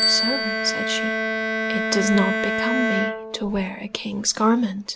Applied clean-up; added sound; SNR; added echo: none; Bicycle bell + Bowed string instrument; 0 dB; none.